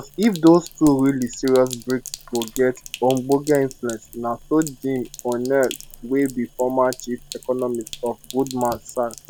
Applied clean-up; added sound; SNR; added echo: none; Sink (filling or washing); 18 dB; none.